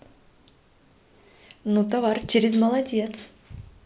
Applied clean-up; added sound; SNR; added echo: none; none; none; none.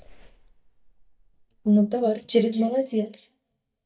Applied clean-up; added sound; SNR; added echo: neural mask model DeepFilterNet 3.